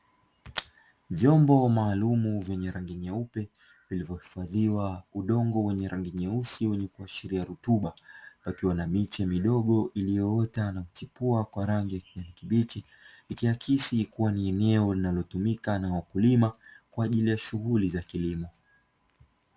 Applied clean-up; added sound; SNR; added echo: none; none; none; none.